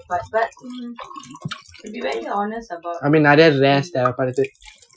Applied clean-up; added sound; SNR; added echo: classical method Wiener filter.